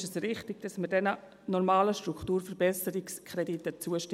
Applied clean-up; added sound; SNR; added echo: none; none; none; none.